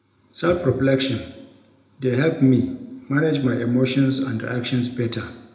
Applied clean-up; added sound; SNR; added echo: none; none; none; reverberation time 0.6 s.